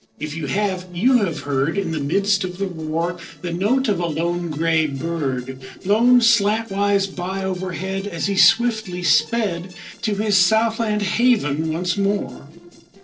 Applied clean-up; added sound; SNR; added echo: neural separator model SepFormer DNS4.